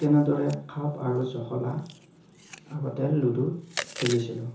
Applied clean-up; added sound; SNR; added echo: none; Chewing, mastication; 15 dB; reverberation time 0.7 s.